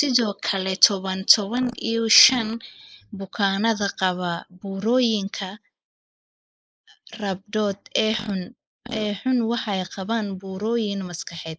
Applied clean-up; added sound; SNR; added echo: neural mask model Resemble Enhance denoiser.